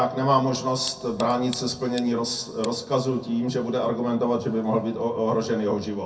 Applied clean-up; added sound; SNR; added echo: none; Tick; 19 dB; reverberation time 0.3 s.